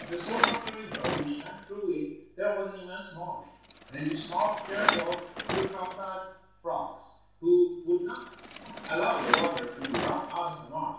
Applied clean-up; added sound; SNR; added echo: none; Bicycle; 4 dB; reverberation time 0.7 s.